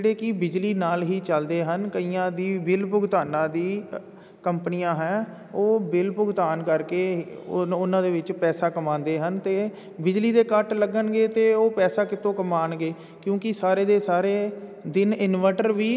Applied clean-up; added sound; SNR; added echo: none; none; none; none.